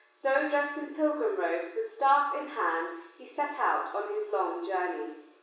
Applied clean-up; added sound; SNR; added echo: none; none; none; reverberation time 0.7 s.